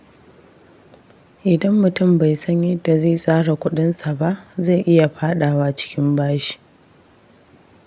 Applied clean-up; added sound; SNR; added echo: none; none; none; none.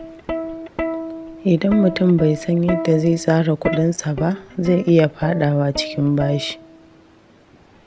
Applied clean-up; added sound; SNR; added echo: none; Plucked string instrument; 11 dB; none.